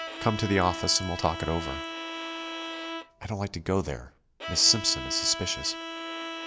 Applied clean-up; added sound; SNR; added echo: none; Bowed string instrument; 8 dB; none.